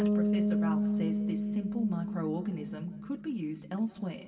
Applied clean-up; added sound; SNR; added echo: none; Bass guitar; -4 dB; reverberation time 1.7 s.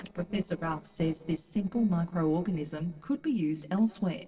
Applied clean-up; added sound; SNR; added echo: neural separator model SepFormer DNS4.